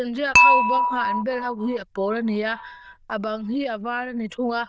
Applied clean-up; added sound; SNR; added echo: neural diffusion model UNIVERSE++.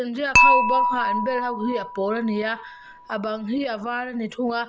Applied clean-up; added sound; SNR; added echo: none; Dishes, pots, and pans / Chink, clink; -2 dB; none.